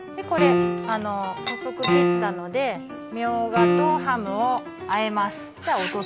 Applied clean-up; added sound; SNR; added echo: none; Piano; -1 dB; none.